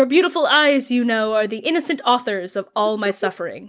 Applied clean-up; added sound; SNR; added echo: none; none; none; none.